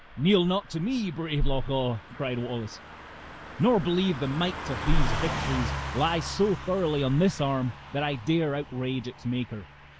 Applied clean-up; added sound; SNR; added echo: none; Car passing by / Truck; 11 dB; none.